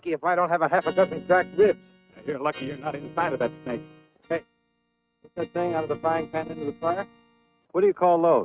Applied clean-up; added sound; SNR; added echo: neural mask model RNNoise.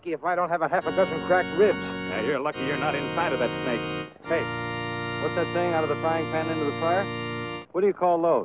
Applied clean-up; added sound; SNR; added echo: none; Organ; 6 dB; none.